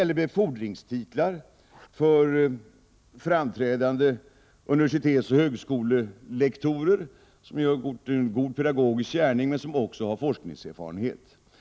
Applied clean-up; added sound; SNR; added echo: none; none; none; none.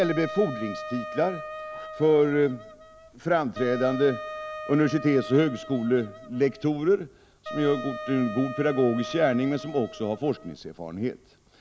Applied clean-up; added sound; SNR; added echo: none; Wind instrument, woodwind instrument; 12 dB; none.